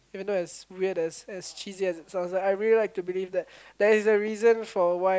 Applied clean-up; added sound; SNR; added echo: none; none; none; none.